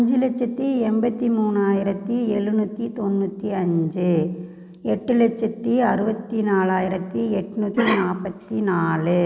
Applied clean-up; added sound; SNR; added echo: neural mask model Resemble Enhance denoiser.